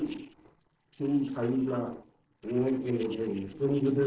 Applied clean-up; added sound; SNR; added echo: neural separator model SepFormer DNS4.